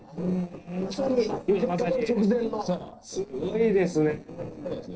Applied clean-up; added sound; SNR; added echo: neural separator model SepFormer DNS4.